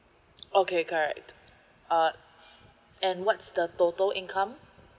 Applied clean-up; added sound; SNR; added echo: none; none; none; none.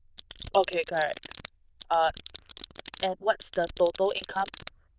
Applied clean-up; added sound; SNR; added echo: neural diffusion model UNIVERSE++.